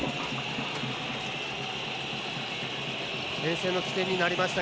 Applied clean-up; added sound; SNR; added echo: none; Toilet flush; 10 dB; none.